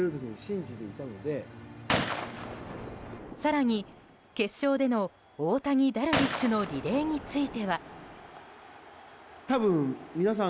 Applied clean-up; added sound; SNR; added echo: none; Gunshot, gunfire; 7 dB; none.